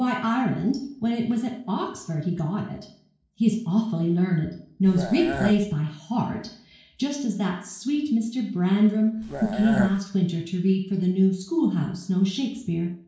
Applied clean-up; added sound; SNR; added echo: neural separator model SepFormer DNS4.